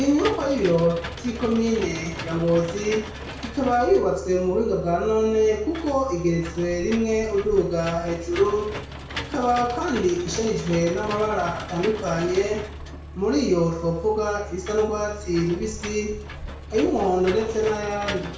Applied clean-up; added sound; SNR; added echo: none; Engine / Mechanisms; 11 dB; reverberation time 0.6 s.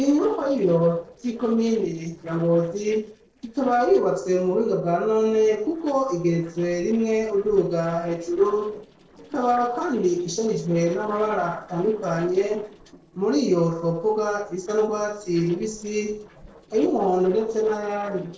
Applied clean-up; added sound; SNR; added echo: neural separator model SepFormer DNS4.